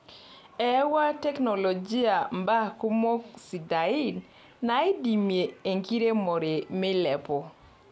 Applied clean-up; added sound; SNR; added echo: none; none; none; none.